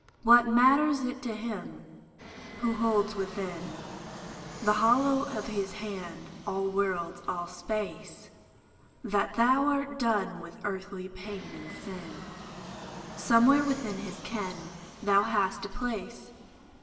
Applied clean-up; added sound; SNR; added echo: none; Fixed-wing aircraft, airplane; 16 dB; reverberation time 1.9 s.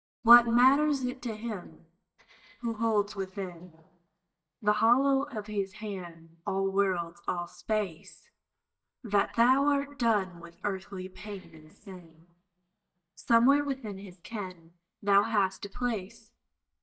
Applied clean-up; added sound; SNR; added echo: neural mask model DeepFilterNet 3.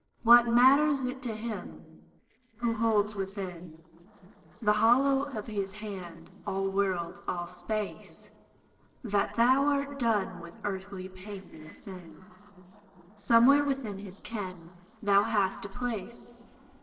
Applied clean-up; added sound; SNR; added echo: neural separator model SepFormer DNS4.